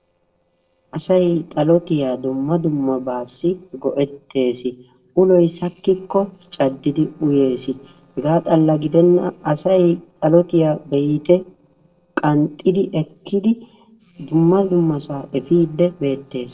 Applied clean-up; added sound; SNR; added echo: neural separator model SepFormer DNS4.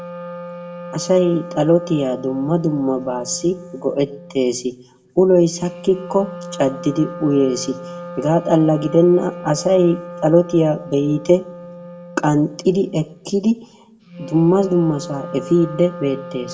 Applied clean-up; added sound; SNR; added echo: none; Wind instrument, woodwind instrument; 15 dB; reverberation time 0.3 s.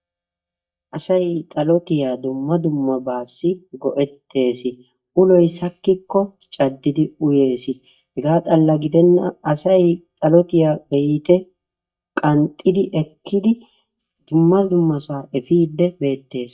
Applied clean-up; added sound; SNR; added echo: neural mask model DeepFilterNet 3.